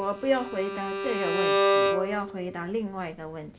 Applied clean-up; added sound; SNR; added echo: none; Bowed string instrument; -2 dB; none.